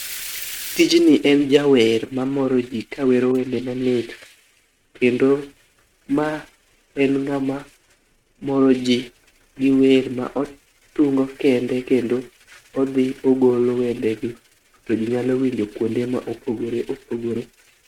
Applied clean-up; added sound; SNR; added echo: neural mask model RNNoise.